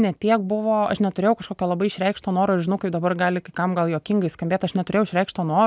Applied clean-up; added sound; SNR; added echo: none; none; none; none.